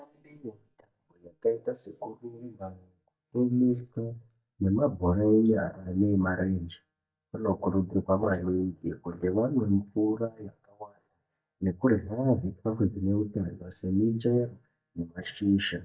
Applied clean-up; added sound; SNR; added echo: neural mask model DeepFilterNet 3.